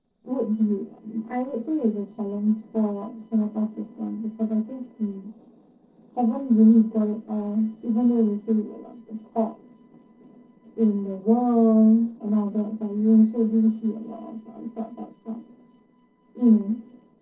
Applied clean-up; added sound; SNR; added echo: neural separator model SepFormer DNS4.